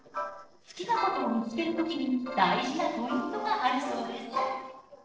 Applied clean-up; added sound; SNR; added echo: neural separator model SepFormer DNS4.